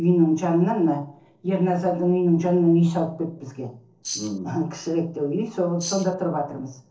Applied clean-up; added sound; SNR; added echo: neural separator model SepFormer DNS4.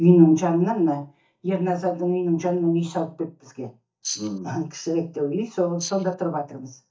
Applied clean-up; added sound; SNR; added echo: neural mask model DeepFilterNet 3.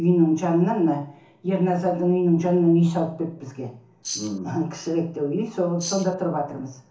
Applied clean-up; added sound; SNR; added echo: none; Tambourine; 10 dB; reverberation time 0.7 s.